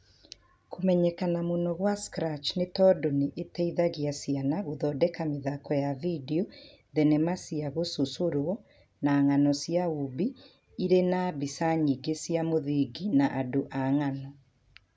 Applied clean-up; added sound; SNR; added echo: none; none; none; none.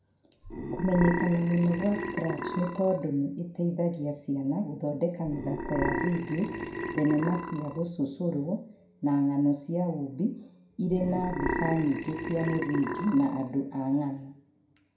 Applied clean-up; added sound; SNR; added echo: none; Burping, eructation; 5 dB; reverberation time 0.5 s.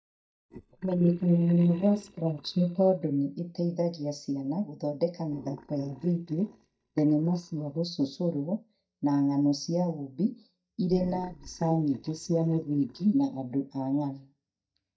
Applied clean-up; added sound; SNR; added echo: neural mask model DeepFilterNet 3.